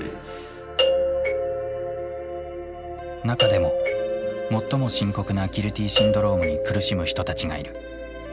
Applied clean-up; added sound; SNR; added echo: none; Doorbell; -2 dB; none.